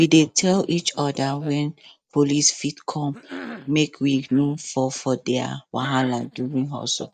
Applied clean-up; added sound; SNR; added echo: neural mask model DeepFilterNet 3.